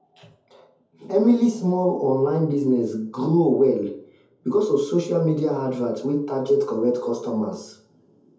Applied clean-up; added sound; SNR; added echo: none; none; none; reverberation time 0.5 s.